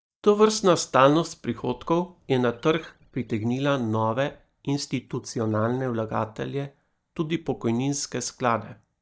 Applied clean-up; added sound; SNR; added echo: neural mask model DeepFilterNet 3.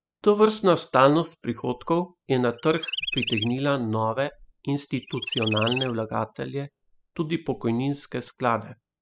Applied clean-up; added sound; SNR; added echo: classical method spectral subtraction.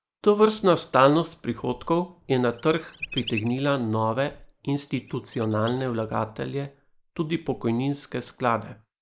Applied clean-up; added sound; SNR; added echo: neural mask model Resemble Enhance denoiser.